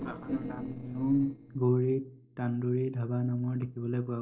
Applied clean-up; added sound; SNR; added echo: neural separator model SepFormer DNS4.